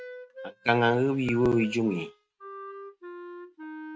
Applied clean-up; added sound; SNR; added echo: neural mask model RNNoise.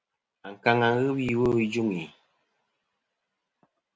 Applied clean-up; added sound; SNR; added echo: none; none; none; none.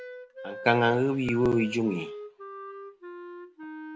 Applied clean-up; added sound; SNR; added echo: none; Wind instrument, woodwind instrument; 13 dB; none.